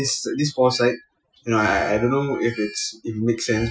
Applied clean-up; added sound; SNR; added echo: classical method Wiener filter.